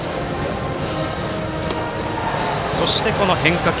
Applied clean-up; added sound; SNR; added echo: none; none; none; none.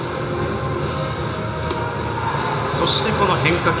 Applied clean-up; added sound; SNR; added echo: none; none; none; reverberation time 0.8 s.